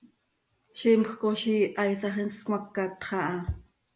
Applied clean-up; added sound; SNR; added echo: none; none; none; none.